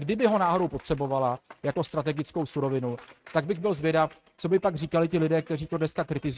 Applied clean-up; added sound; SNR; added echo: neural mask model RNNoise.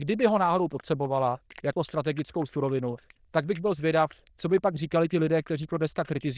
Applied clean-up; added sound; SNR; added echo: neural diffusion model UNIVERSE++.